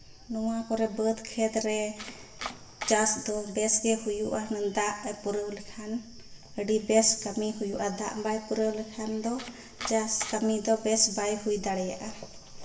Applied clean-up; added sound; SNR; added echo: none; Domestic sounds, home sounds; 11 dB; reverberation time 1.6 s.